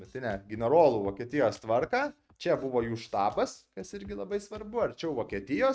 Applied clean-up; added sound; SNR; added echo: neural mask model RNNoise.